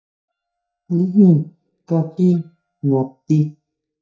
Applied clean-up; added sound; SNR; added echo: neural mask model DeepFilterNet 3.